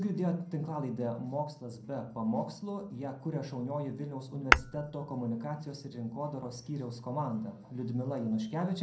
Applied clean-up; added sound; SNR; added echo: none; Tap / Hammer; -2 dB; reverberation time 0.5 s.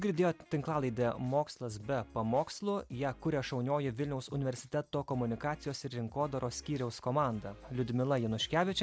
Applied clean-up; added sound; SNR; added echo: none; none; none; none.